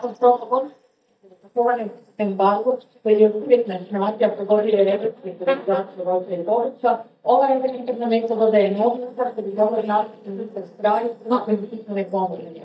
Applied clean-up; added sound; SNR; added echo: neural mask model DeepFilterNet 3.